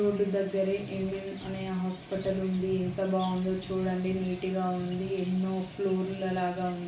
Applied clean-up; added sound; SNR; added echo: none; Chirp, tweet; 16 dB; reverberation time 0.3 s.